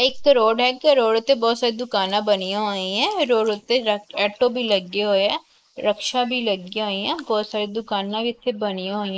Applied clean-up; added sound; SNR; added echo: neural mask model Resemble Enhance denoiser.